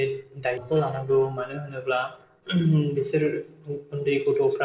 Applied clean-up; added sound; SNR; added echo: neural separator model SepFormer DNS4.